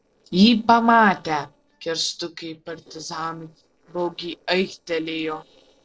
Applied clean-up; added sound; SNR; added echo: neural separator model SepFormer DNS4.